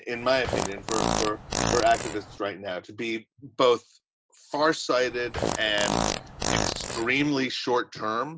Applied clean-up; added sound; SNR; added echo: none; Fart; 2 dB; none.